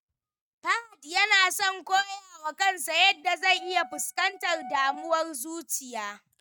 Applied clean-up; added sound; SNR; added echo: neural mask model RNNoise.